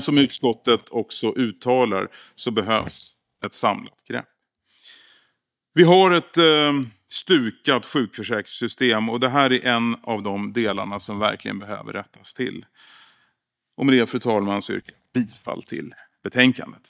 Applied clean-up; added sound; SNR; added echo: neural mask model DeepFilterNet 3.